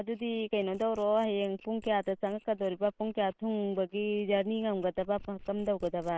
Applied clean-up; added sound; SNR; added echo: neural mask model Resemble Enhance denoiser.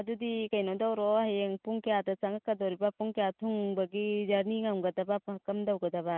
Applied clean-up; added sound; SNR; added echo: none; none; none; none.